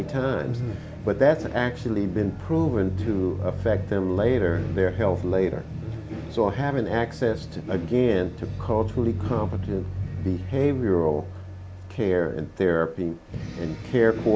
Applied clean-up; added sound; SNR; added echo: none; none; none; none.